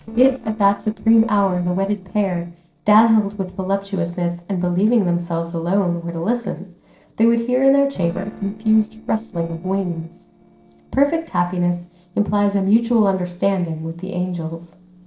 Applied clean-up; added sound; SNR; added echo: neural separator model SepFormer DNS4.